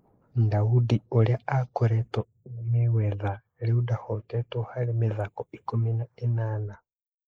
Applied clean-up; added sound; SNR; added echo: neural mask model Resemble Enhance denoiser.